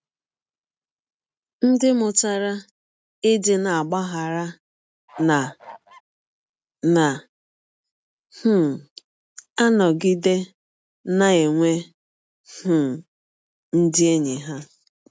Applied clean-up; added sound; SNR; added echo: neural mask model RNNoise.